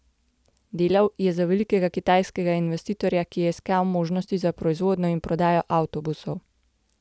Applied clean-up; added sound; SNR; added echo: none; none; none; none.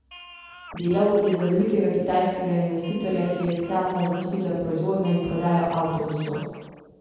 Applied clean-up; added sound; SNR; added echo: none; Scratching (performance technique); 19 dB; reverberation time 1.2 s.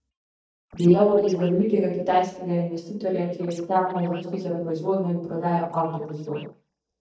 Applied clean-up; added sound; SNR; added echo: neural mask model DeepFilterNet 3.